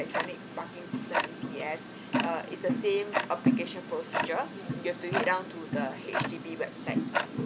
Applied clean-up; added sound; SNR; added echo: none; Tick-tock; -2 dB; none.